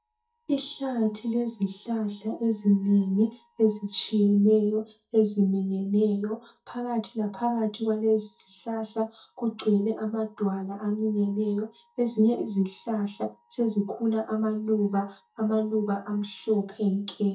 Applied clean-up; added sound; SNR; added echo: neural mask model DeepFilterNet 3.